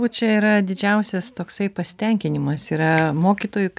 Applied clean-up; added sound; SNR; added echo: none; none; none; none.